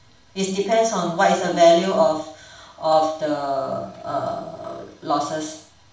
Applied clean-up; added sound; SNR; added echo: none; none; none; reverberation time 0.5 s.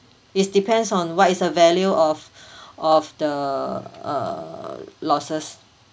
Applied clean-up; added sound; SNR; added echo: none; none; none; none.